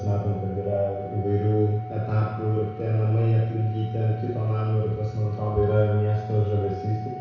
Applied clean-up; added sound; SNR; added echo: none; Organ; 16 dB; reverberation time 1.1 s.